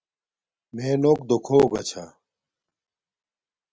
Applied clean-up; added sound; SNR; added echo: none; none; none; none.